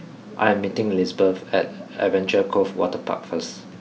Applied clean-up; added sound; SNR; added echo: none; none; none; none.